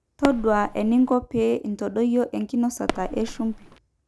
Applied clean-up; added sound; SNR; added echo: none; Fireworks; 9 dB; none.